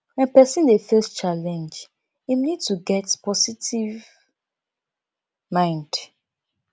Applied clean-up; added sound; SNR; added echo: none; none; none; none.